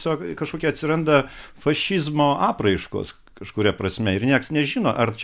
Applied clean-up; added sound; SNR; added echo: none; none; none; none.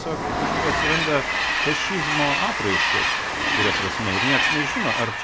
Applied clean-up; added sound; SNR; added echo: none; Train; -5 dB; none.